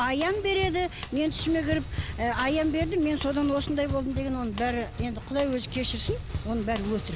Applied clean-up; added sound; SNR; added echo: none; Drum kit; 12 dB; none.